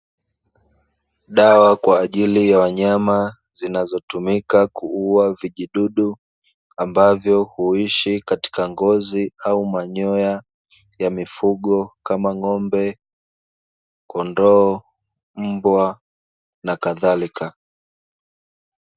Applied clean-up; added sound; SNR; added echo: none; none; none; none.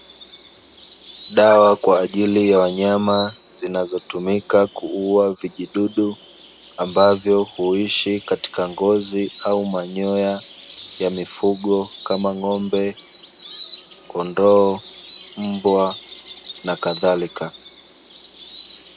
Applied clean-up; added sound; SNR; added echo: none; Insect; 5 dB; none.